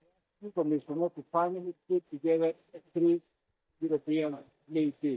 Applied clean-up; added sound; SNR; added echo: neural mask model DeepFilterNet 3.